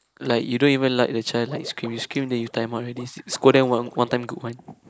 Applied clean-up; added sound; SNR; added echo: neural mask model Resemble Enhance denoiser.